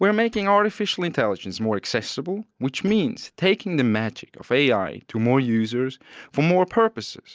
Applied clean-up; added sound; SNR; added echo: neural separator model SepFormer DNS4.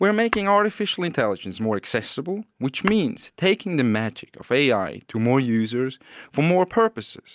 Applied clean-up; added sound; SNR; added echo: none; Tap / Hammer; 16 dB; none.